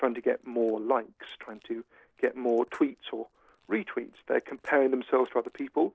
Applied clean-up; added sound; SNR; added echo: neural separator model SepFormer DNS4.